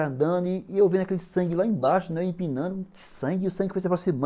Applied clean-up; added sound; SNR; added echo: neural mask model Resemble Enhance denoiser.